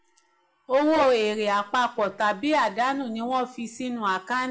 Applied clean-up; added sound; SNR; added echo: none; none; none; reverberation time 0.5 s.